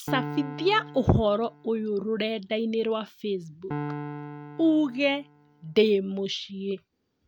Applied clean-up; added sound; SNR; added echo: none; Piano; 13 dB; none.